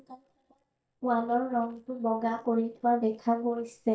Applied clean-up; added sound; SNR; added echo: neural mask model DeepFilterNet 3.